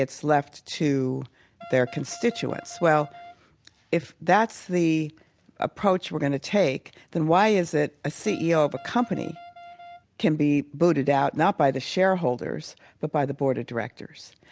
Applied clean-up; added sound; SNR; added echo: none; Wind instrument, woodwind instrument; 19 dB; none.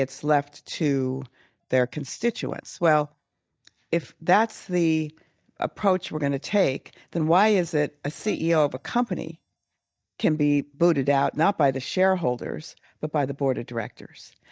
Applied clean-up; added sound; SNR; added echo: neural mask model DeepFilterNet 3.